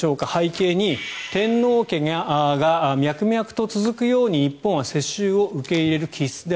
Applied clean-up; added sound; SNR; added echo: none; none; none; none.